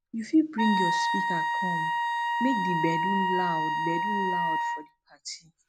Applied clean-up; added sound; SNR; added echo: none; Wind instrument, woodwind instrument; -3 dB; none.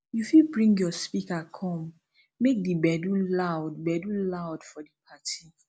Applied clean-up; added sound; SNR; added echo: none; none; none; none.